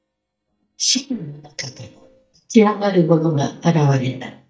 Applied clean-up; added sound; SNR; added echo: neural mask model DeepFilterNet 3.